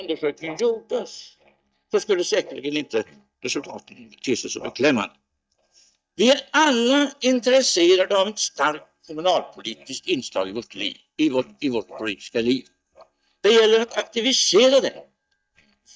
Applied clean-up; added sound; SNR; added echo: neural mask model DeepFilterNet 3.